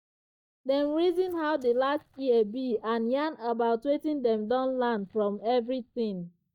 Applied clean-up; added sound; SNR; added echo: neural mask model DeepFilterNet 3.